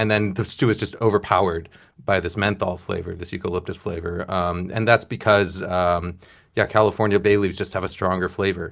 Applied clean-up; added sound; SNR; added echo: none; none; none; none.